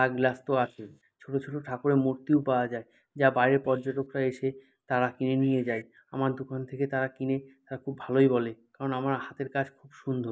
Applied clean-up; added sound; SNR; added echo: neural mask model Resemble Enhance denoiser.